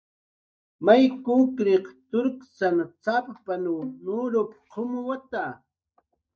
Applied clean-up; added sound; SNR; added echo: neural mask model DeepFilterNet 3.